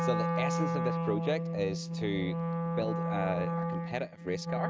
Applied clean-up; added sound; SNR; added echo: neural mask model RNNoise.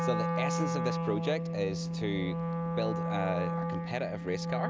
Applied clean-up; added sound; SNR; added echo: none; Wind instrument, woodwind instrument; -3 dB; none.